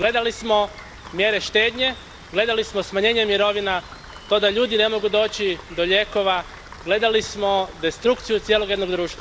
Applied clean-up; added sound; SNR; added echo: none; Rain; 18 dB; none.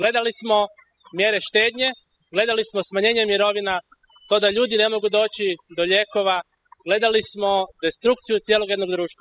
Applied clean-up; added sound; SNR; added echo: classical method spectral subtraction.